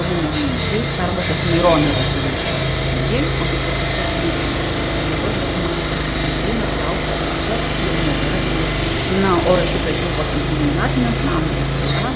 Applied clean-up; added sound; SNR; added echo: none; Sawing; -3 dB; none.